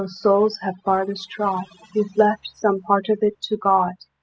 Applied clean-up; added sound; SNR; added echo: classical method spectral subtraction.